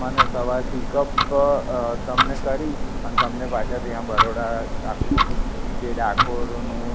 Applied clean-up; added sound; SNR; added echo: none; Tick-tock; -3 dB; none.